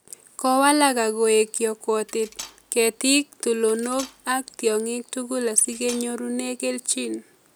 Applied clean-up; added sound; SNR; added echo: none; Cutlery, silverware; 20 dB; none.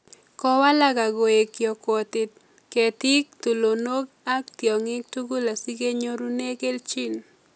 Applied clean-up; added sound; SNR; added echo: none; none; none; none.